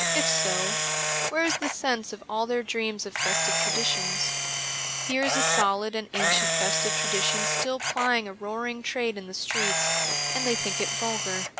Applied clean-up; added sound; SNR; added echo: none; Camera; -2 dB; none.